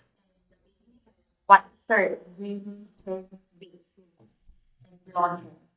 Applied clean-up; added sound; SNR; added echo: neural mask model DeepFilterNet 3.